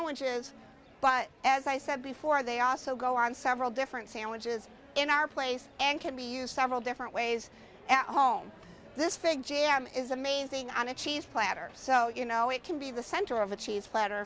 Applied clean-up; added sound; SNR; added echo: none; none; none; none.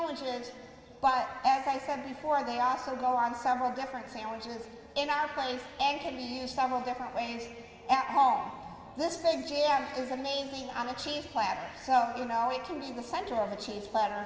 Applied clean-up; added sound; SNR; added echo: none; none; none; reverberation time 2.6 s.